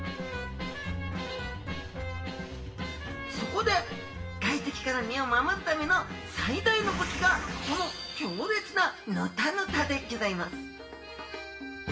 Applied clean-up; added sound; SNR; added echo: none; none; none; reverberation time 1.0 s.